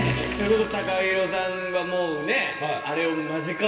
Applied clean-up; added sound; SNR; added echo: none; Wind instrument, woodwind instrument; 12 dB; reverberation time 2.4 s.